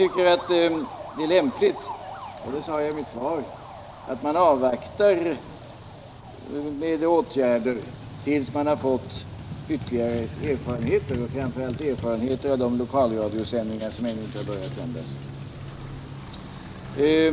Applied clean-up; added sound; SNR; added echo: none; Motorcycle + Rattle (instrument); 11 dB; none.